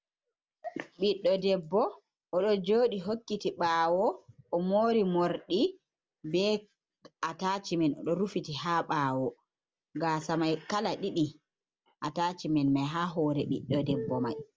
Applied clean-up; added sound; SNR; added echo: none; none; none; none.